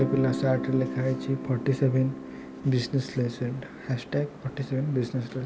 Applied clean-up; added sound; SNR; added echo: none; Guitar; 9 dB; none.